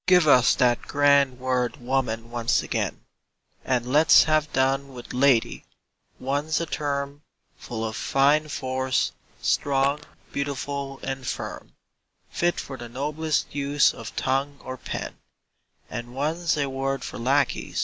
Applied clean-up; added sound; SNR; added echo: none; Fart; 11 dB; none.